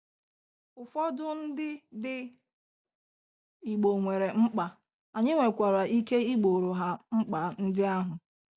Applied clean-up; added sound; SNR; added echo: none; none; none; none.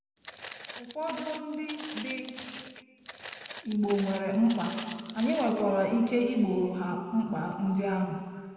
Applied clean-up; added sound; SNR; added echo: none; Walk, footsteps; 14 dB; reverberation time 2.0 s.